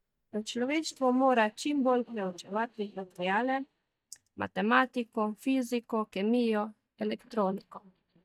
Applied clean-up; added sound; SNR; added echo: neural mask model DeepFilterNet 3.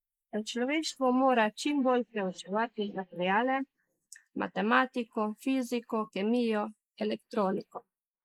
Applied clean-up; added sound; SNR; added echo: neural mask model Resemble Enhance denoiser.